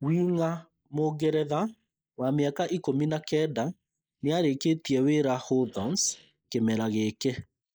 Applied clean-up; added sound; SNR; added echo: neural mask model Resemble Enhance denoiser.